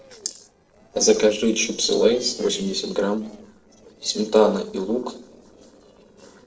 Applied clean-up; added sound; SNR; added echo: neural separator model SepFormer DNS4.